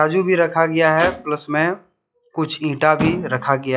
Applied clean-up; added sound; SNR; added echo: classical method log-MMSE.